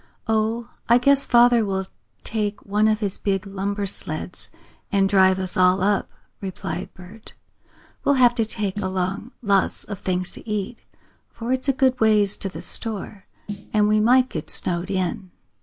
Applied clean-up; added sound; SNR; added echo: none; Snare drum; 16 dB; none.